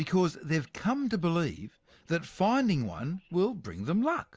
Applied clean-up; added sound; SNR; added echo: none; none; none; none.